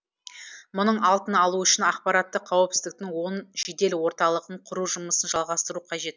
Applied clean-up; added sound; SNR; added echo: none; none; none; none.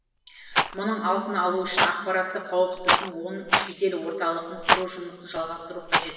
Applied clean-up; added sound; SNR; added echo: none; Rattle; 0 dB; reverberation time 1.2 s.